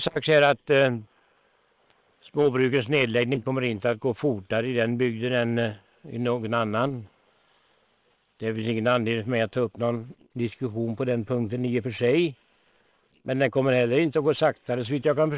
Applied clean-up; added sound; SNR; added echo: neural separator model SepFormer WHAM!.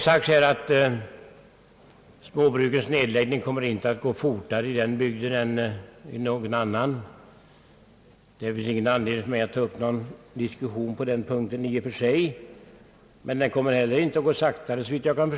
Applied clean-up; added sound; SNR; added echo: none; none; none; none.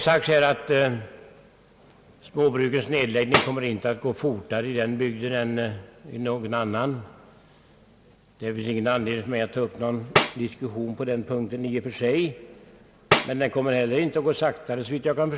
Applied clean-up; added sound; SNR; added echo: none; Tambourine; 2 dB; none.